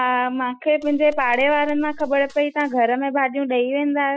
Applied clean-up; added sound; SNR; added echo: classical method Wiener filter.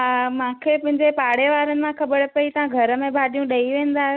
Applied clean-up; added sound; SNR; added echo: none; none; none; none.